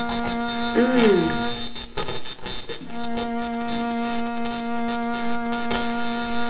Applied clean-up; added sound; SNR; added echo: none; Bowed string instrument; 2 dB; reverberation time 0.6 s.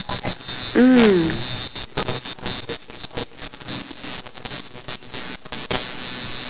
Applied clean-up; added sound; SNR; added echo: none; none; none; none.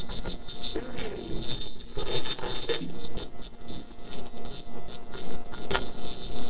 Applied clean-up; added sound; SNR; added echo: neural separator model SepFormer DNS4.